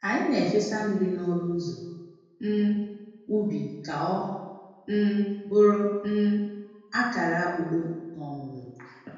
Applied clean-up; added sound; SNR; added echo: none; none; none; reverberation time 1.1 s.